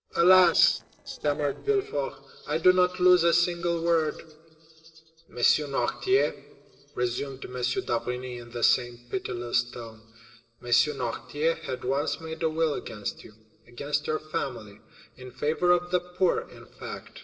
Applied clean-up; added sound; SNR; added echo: neural separator model SepFormer DNS4.